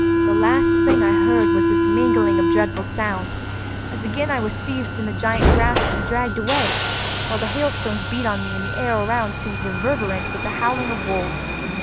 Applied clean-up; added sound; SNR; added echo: none; Subway, metro, underground; -4 dB; none.